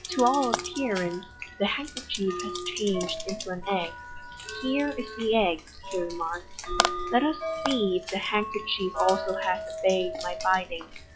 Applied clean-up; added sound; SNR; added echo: classical method log-MMSE.